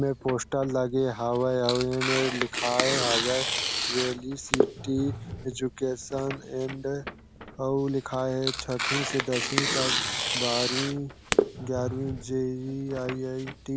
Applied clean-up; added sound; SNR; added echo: none; Tearing; 2 dB; none.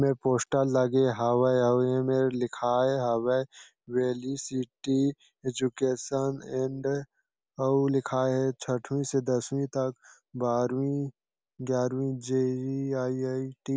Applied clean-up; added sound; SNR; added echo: none; none; none; none.